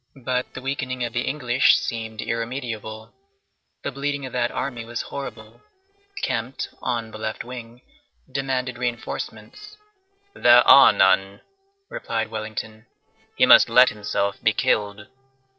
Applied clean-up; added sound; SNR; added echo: neural separator model SepFormer DNS4.